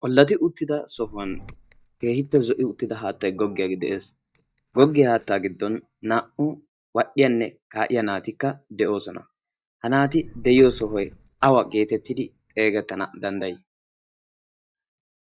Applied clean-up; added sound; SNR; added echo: neural mask model DeepFilterNet 3.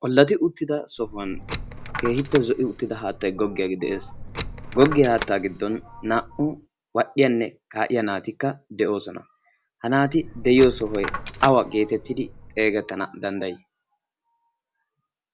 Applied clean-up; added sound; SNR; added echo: none; Coin (dropping); 11 dB; none.